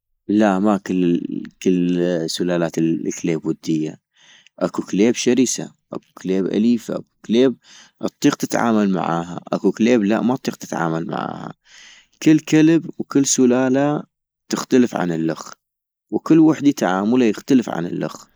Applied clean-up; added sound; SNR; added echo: neural mask model Resemble Enhance denoiser.